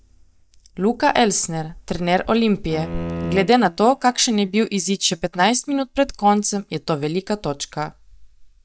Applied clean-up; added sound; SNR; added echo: neural mask model DeepFilterNet 3.